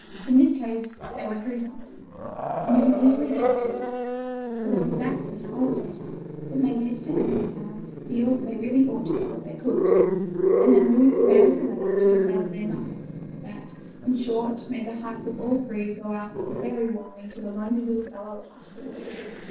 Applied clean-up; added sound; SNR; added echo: neural separator model SepFormer DNS4.